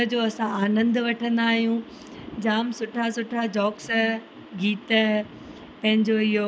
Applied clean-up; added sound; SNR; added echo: none; none; none; none.